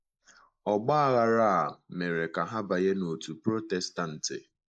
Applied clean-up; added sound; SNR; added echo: neural mask model Resemble Enhance denoiser.